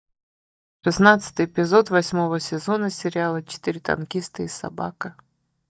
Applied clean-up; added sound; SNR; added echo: neural mask model DeepFilterNet 3.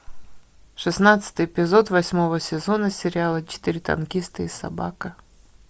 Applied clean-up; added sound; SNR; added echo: none; none; none; none.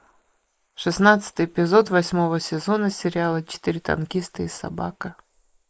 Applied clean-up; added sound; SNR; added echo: neural mask model Resemble Enhance denoiser.